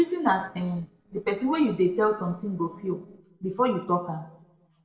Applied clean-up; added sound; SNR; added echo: neural separator model SepFormer DNS4.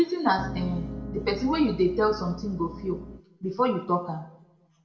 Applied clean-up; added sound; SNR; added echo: none; Piano; 9 dB; reverberation time 0.6 s.